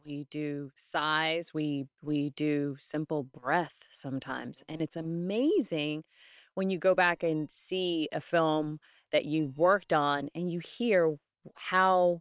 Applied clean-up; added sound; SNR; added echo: neural separator model SepFormer WHAM!.